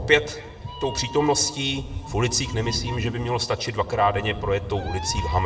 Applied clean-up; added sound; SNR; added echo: none; Meow; 9 dB; reverberation time 1.3 s.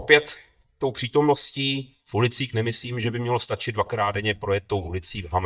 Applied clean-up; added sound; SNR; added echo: neural mask model DeepFilterNet 3.